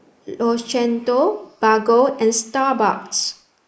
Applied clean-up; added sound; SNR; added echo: neural mask model Resemble Enhance denoiser.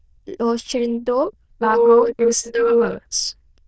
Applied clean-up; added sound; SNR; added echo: neural diffusion model UNIVERSE++.